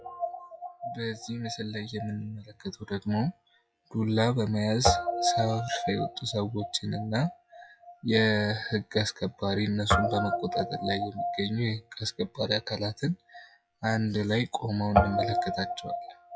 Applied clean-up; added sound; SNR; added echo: classical method log-MMSE.